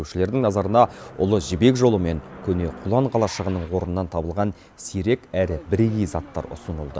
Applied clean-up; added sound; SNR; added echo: none; none; none; none.